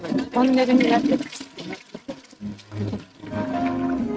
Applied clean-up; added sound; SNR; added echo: neural mask model RNNoise.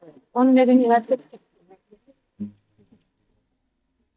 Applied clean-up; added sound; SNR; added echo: neural mask model DeepFilterNet 3.